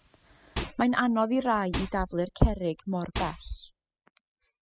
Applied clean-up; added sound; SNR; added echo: classical method spectral subtraction.